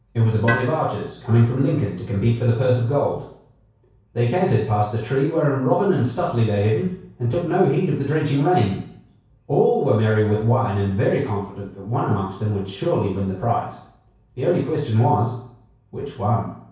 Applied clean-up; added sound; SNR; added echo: none; Tools; 13 dB; reverberation time 0.6 s.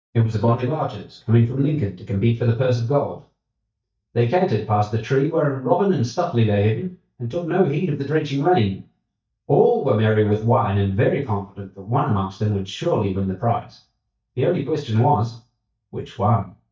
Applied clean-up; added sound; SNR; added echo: neural mask model DeepFilterNet 3.